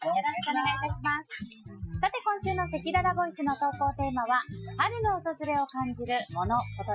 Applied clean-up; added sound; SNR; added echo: classical method Wiener filter.